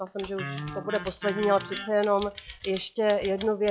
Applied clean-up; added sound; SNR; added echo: classical method log-MMSE.